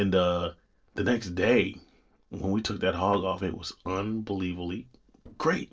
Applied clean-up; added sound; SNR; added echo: neural separator model SepFormer DNS4.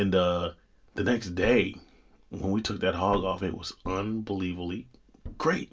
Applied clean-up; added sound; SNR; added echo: none; Thump, thud; 18 dB; reverberation time 0.2 s.